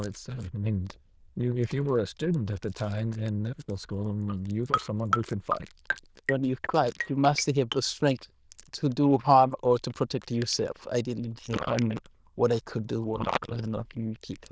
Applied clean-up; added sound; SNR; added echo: neural diffusion model UNIVERSE++.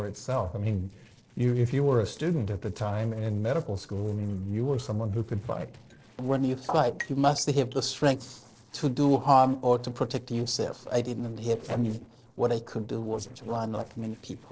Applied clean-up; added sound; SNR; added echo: neural separator model SepFormer DNS4.